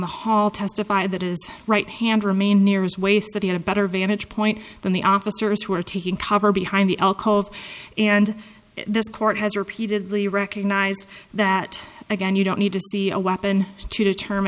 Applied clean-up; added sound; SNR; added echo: none; none; none; none.